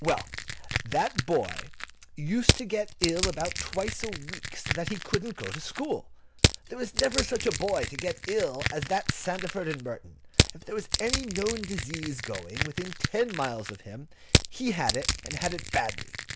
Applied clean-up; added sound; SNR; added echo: none; Crushing; 0 dB; none.